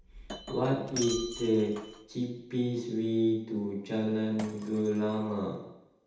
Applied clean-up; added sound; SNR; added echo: none; Shatter; 15 dB; reverberation time 0.8 s.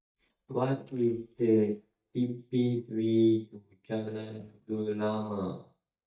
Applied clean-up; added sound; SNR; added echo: neural mask model DeepFilterNet 3.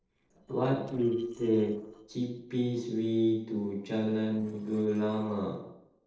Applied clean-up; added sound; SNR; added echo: neural separator model SepFormer DNS4.